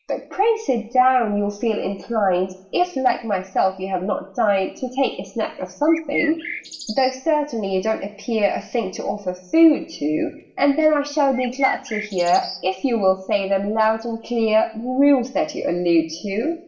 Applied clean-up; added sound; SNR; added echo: none; Bird; 10 dB; reverberation time 0.7 s.